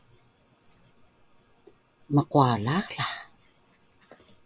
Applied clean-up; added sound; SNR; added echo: none; none; none; none.